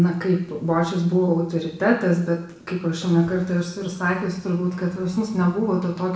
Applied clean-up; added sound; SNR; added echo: none; none; none; reverberation time 0.8 s.